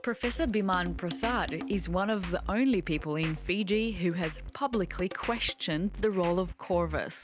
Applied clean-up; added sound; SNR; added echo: none; none; none; none.